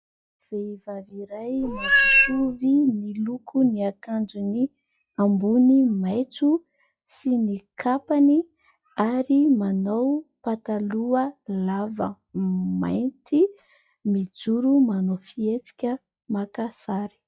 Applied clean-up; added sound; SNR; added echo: classical method log-MMSE.